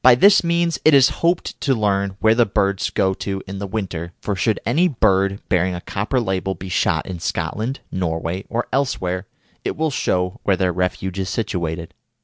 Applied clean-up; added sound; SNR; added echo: none; none; none; none.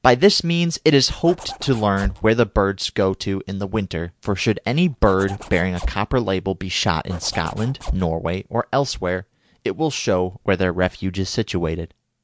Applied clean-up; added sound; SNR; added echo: none; Zipper (clothing); 9 dB; none.